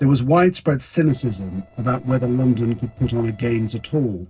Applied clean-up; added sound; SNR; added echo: neural separator model SepFormer DNS4.